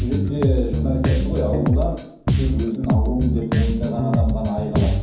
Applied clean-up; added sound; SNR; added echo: none; Bass guitar; -4 dB; reverberation time 0.9 s.